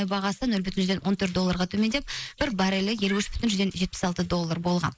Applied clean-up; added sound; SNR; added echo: neural mask model Resemble Enhance denoiser.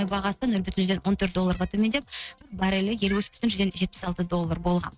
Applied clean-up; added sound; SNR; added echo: neural mask model RNNoise.